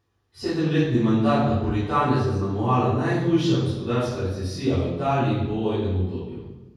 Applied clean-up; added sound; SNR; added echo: none; none; none; reverberation time 1.3 s.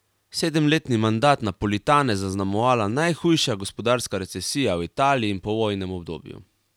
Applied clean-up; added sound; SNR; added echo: none; none; none; none.